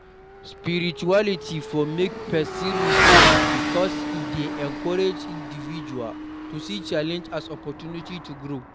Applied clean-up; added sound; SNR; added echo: none; Motorcycle / Accelerating, revving, vroom; -3 dB; none.